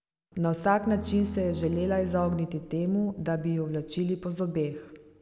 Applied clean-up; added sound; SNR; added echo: none; Bowed string instrument; 11 dB; none.